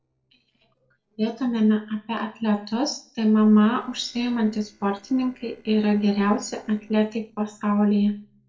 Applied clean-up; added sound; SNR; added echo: neural separator model SepFormer DNS4.